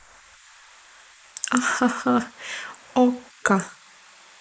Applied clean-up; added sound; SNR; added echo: neural mask model Resemble Enhance denoiser.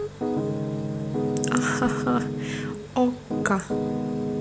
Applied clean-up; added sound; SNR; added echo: none; Piano; -1 dB; none.